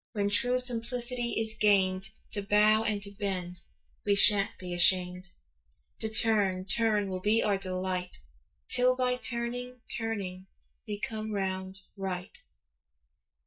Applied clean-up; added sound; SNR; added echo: neural mask model DeepFilterNet 3.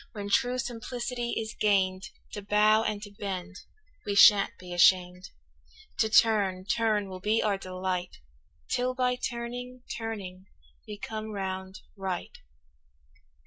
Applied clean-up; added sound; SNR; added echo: none; none; none; none.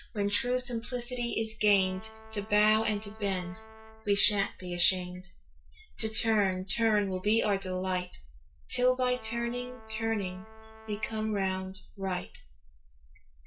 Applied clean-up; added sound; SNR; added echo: none; Brass instrument; 20 dB; reverberation time 0.2 s.